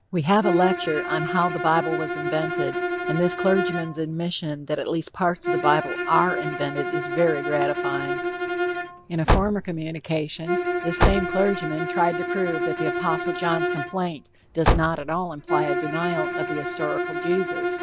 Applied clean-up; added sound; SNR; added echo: none; Bowed string instrument + Car; 1 dB; none.